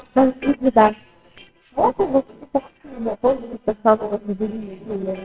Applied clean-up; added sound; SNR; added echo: neural separator model SepFormer WHAMR!.